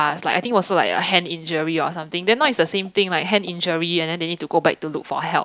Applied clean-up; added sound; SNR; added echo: none; none; none; none.